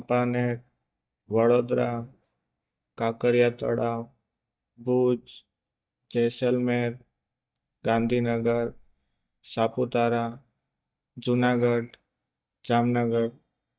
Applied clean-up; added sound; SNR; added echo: neural mask model DeepFilterNet 3.